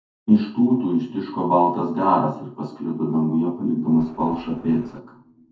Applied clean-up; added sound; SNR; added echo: neural separator model SepFormer DNS4.